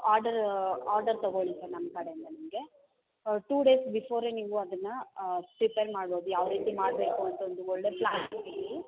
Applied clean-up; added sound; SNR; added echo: none; none; none; none.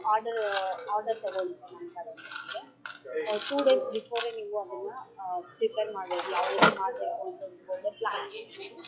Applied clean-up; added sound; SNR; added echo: classical method log-MMSE.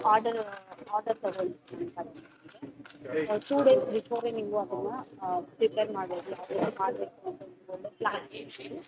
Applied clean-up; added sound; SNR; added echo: neural mask model RNNoise.